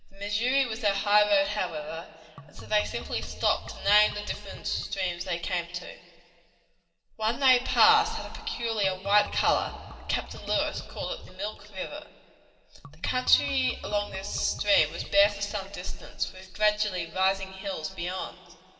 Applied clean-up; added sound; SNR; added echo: none; Liquid; 15 dB; reverberation time 2.3 s.